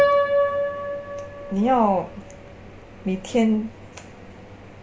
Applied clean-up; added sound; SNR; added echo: none; Piano; 1 dB; none.